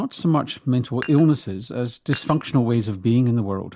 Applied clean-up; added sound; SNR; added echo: none; Dishes, pots, and pans; 19 dB; none.